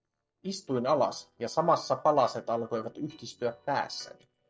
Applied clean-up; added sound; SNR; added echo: neural separator model SepFormer DNS4.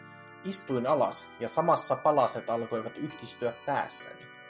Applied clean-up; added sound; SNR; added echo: none; Organ; 18 dB; none.